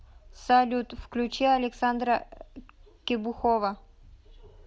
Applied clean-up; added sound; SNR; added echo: none; none; none; none.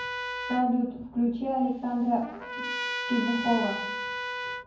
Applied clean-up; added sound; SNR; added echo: none; Trumpet; 6 dB; reverberation time 0.9 s.